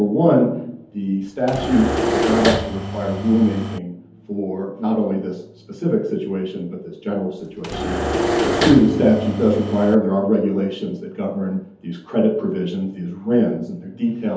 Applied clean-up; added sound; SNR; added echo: none; Engine / Mechanisms; 2 dB; reverberation time 0.6 s.